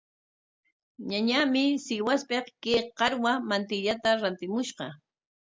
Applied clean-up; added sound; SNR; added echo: none; none; none; none.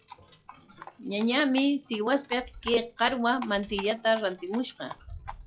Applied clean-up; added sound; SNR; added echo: classical method log-MMSE.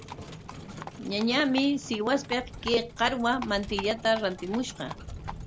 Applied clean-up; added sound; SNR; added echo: none; Livestock, farm animals, working animals; 12 dB; none.